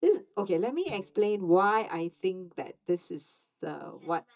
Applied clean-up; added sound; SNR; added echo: neural mask model DeepFilterNet 3.